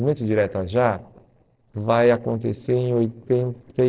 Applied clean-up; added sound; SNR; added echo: neural separator model SepFormer DNS4.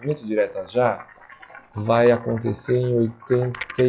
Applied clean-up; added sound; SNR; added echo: classical method log-MMSE.